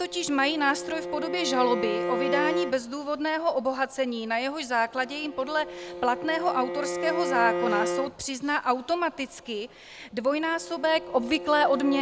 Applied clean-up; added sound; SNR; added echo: none; Bowed string instrument; 6 dB; none.